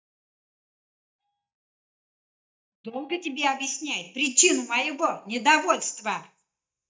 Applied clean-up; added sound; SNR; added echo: neural mask model DeepFilterNet 3.